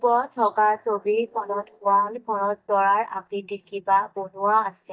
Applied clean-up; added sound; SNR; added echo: neural mask model DeepFilterNet 3.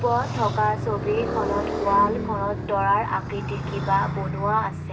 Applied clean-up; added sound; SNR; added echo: none; Motorcycle; 4 dB; reverberation time 0.2 s.